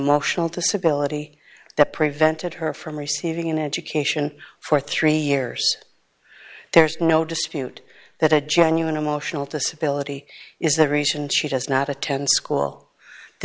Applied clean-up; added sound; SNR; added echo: none; none; none; none.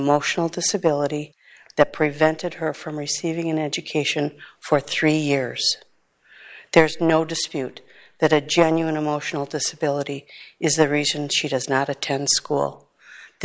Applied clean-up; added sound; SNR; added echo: neural mask model Resemble Enhance denoiser.